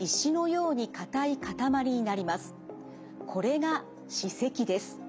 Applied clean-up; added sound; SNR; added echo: none; none; none; none.